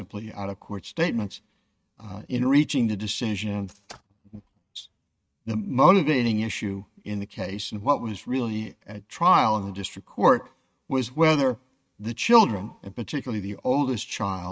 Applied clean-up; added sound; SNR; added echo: neural mask model RNNoise.